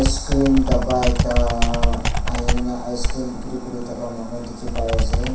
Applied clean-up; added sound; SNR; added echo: none; Computer keyboard; -3 dB; reverberation time 0.7 s.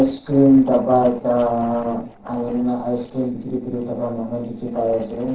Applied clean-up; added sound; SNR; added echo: neural separator model SepFormer DNS4.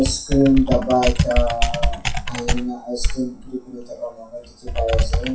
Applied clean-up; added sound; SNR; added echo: classical method WPE with log-MMSE.